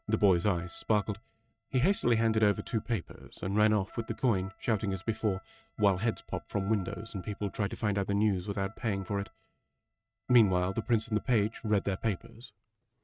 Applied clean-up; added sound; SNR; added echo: neural mask model RNNoise.